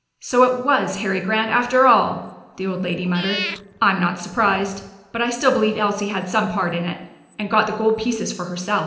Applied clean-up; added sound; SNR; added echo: none; Meow / Purr; 13 dB; reverberation time 0.8 s.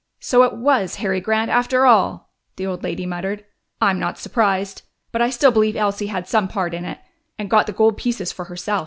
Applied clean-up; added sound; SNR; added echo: none; none; none; none.